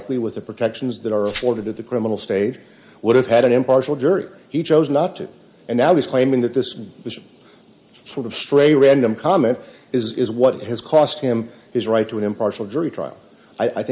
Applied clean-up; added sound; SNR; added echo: none; Glass; 18 dB; reverberation time 0.9 s.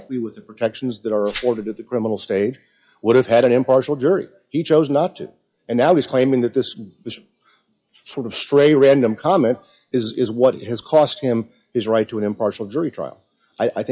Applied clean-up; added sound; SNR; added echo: classical method WPE with log-MMSE.